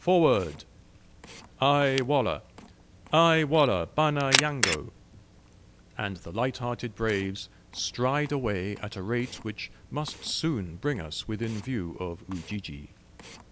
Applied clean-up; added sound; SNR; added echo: none; Camera; 10 dB; none.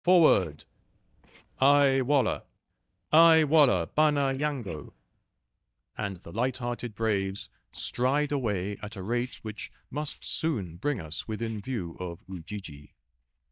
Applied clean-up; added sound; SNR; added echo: neural mask model DeepFilterNet 3.